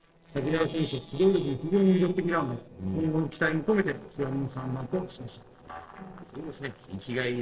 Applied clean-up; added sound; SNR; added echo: neural separator model SepFormer DNS4.